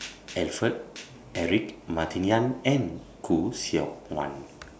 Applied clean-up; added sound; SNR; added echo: none; none; none; none.